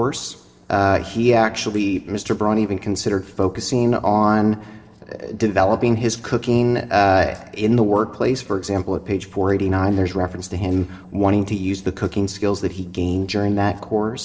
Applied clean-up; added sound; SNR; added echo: neural separator model SepFormer DNS4.